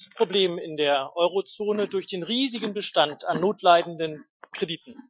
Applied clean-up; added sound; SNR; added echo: classical method Wiener filter.